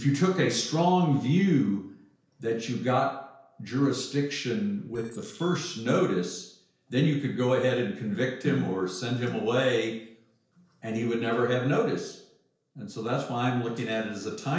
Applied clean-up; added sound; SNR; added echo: neural separator model SepFormer DNS4.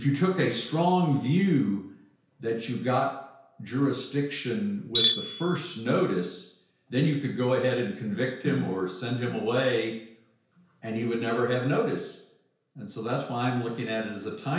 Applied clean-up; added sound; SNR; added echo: none; Tools; -3 dB; reverberation time 0.5 s.